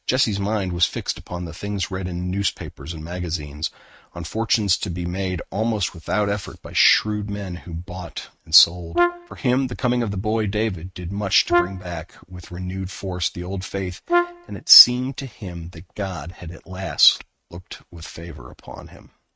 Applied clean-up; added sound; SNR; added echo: neural mask model RNNoise.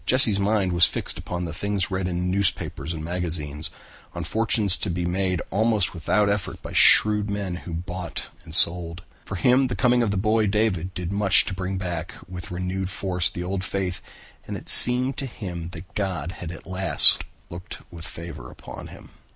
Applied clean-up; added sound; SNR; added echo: none; none; none; none.